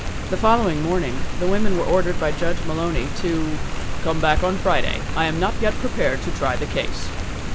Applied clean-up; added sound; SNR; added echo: none; Rain; -1 dB; none.